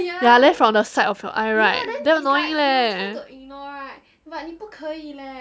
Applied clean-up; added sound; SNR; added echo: none; none; none; none.